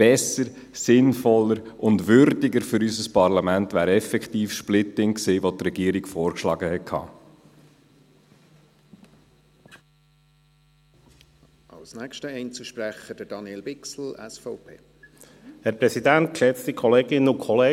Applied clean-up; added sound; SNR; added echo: none; none; none; none.